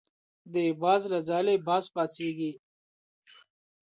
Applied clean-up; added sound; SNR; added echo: none; none; none; none.